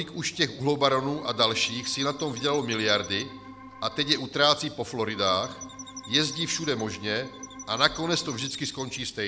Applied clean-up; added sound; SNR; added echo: none; Organ + Chirp, tweet; 14 dB; none.